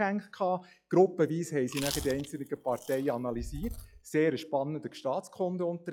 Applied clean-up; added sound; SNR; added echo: classical method log-MMSE.